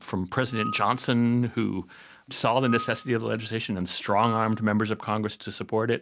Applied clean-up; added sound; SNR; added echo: none; Screech / Glass; 14 dB; none.